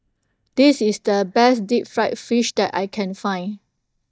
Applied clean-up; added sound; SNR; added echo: neural mask model DeepFilterNet 3.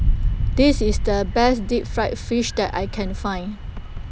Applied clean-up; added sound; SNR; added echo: none; Wind; 1 dB; none.